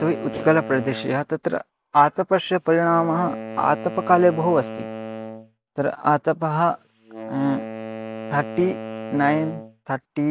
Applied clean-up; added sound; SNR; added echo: none; Wind instrument, woodwind instrument; 12 dB; none.